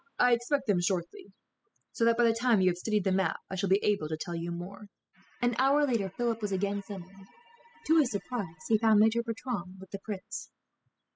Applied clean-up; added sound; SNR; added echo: classical method spectral subtraction.